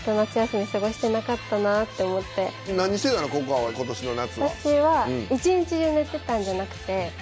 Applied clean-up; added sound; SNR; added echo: none; none; none; none.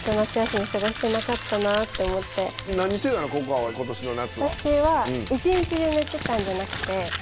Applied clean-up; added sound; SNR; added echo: none; Crumpling, crinkling; 8 dB; none.